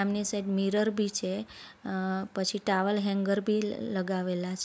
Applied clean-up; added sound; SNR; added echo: none; none; none; none.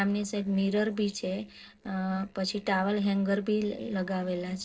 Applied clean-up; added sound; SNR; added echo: neural separator model SepFormer DNS4.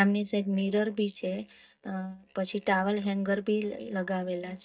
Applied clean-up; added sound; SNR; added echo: neural mask model DeepFilterNet 3.